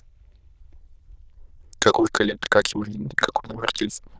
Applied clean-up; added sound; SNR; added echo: neural diffusion model UNIVERSE++.